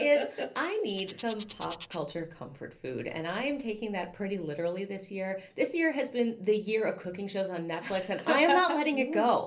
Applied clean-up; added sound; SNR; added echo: none; Bird; 19 dB; reverberation time 0.3 s.